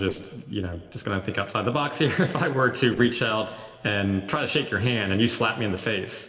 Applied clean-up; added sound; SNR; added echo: neural separator model SepFormer DNS4.